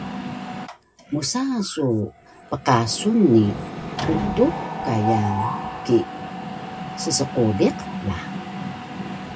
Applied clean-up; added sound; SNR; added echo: none; Mechanisms; 7 dB; reverberation time 0.2 s.